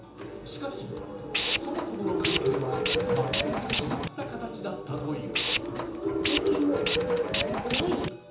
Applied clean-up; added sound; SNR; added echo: none; Tools; -5 dB; reverberation time 0.6 s.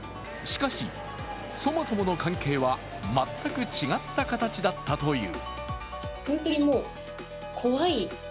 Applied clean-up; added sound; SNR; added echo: none; none; none; none.